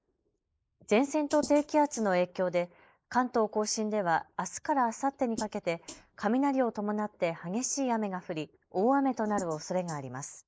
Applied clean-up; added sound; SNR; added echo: neural mask model Resemble Enhance denoiser.